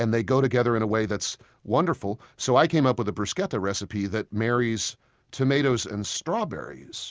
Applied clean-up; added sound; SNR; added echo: none; none; none; none.